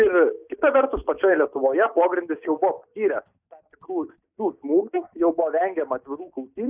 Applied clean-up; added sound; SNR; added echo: neural mask model DeepFilterNet 3.